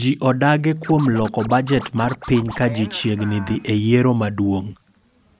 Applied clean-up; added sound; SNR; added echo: none; Scratching (performance technique); 17 dB; none.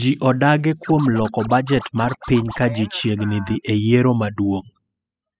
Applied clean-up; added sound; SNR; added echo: classical method spectral subtraction.